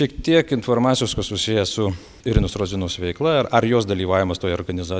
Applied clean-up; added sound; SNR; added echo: none; none; none; none.